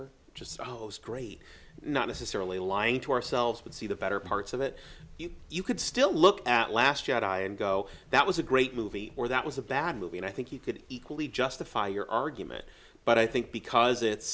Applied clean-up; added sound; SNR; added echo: none; none; none; none.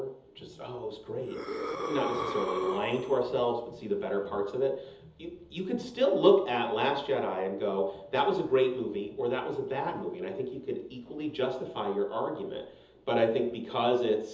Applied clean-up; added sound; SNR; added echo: none; Breathing; 7 dB; reverberation time 0.7 s.